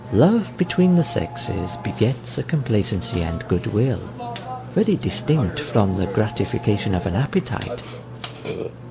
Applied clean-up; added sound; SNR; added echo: none; Burping, eructation; 11 dB; none.